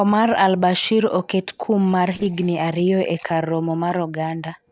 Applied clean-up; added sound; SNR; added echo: neural separator model SepFormer DNS4.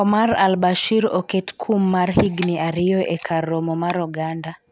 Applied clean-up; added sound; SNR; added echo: none; Camera; 18 dB; none.